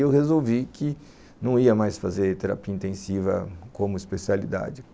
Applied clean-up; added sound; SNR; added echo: none; none; none; none.